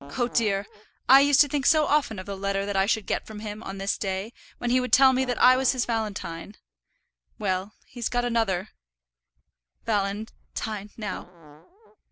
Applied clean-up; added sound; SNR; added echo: none; Fart; 17 dB; none.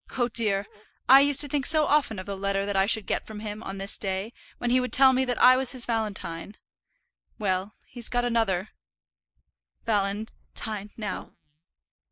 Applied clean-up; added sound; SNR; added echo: neural mask model Resemble Enhance denoiser.